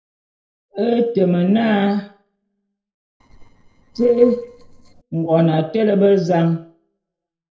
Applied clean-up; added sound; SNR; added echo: neural separator model SepFormer DNS4.